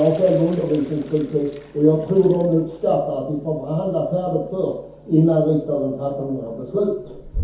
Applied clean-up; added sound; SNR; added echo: none; Toilet flush; 18 dB; reverberation time 0.6 s.